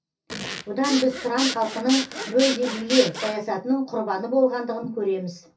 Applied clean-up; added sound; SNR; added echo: none; Zipper (clothing) / Sawing; 6 dB; reverberation time 0.3 s.